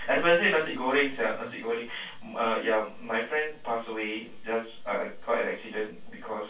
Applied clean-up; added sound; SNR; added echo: none; none; none; reverberation time 0.2 s.